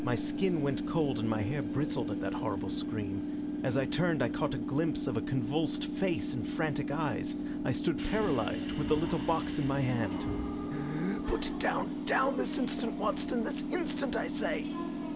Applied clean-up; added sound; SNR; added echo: none; Subway, metro, underground / Train; 1 dB; none.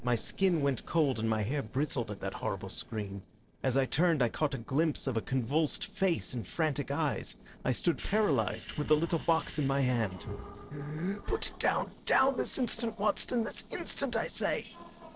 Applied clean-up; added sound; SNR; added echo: neural separator model SepFormer DNS4.